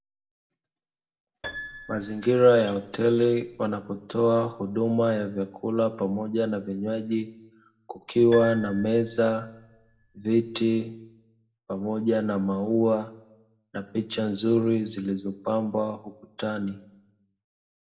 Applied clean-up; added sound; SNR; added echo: none; Piano; 18 dB; reverberation time 0.6 s.